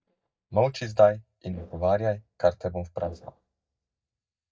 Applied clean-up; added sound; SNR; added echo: neural mask model DeepFilterNet 3.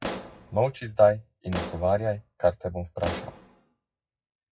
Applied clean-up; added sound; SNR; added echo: classical method WPE with log-MMSE.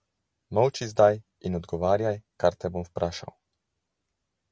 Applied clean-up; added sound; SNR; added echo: none; none; none; none.